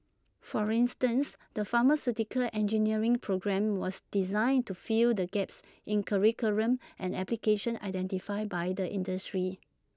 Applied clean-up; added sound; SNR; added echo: none; none; none; none.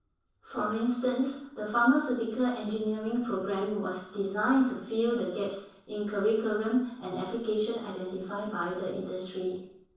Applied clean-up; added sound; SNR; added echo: neural separator model SepFormer DNS4.